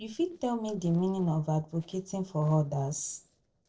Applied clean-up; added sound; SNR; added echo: neural separator model SepFormer DNS4.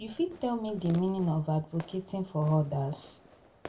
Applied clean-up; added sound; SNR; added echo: none; Fireworks; 19 dB; reverberation time 0.3 s.